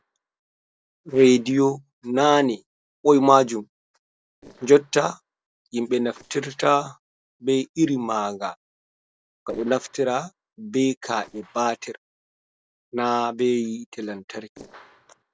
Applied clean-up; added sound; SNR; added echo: neural separator model SepFormer DNS4.